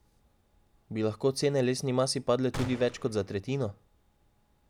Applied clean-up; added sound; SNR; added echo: none; Gunshot, gunfire; 11 dB; none.